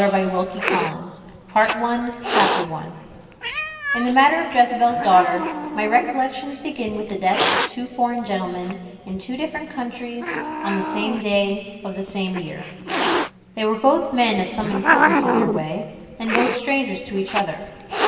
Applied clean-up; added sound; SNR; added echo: none; Hiss; 3 dB; reverberation time 2.6 s.